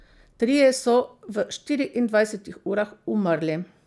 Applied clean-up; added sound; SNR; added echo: none; none; none; none.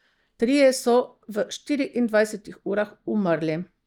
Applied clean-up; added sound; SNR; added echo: neural mask model DeepFilterNet 3.